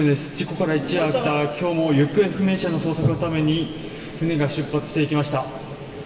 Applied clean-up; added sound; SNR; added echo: none; none; none; reverberation time 2.3 s.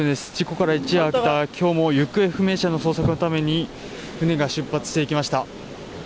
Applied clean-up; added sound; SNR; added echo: none; none; none; none.